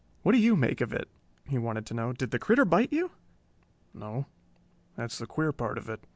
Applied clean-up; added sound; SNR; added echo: none; none; none; none.